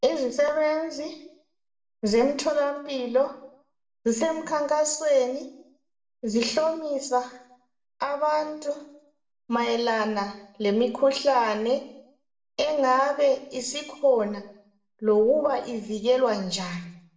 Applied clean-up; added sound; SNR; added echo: none; none; none; reverberation time 0.7 s.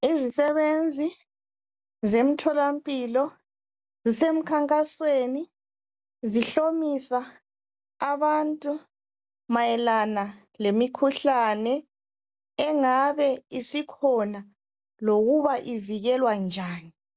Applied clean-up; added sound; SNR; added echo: none; none; none; none.